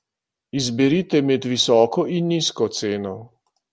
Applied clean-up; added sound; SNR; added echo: none; none; none; none.